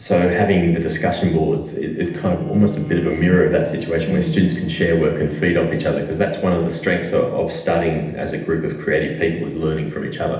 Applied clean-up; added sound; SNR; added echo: neural separator model SepFormer DNS4.